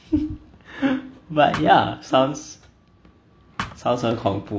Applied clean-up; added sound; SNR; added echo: none; Thump, thud; 10 dB; none.